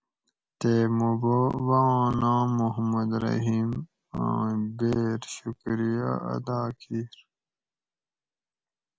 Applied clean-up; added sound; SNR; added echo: none; none; none; none.